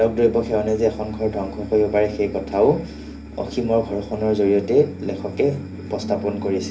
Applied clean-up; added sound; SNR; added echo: none; Piano; 14 dB; reverberation time 0.3 s.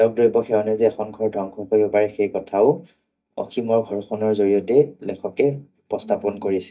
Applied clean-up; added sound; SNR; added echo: neural mask model DeepFilterNet 3.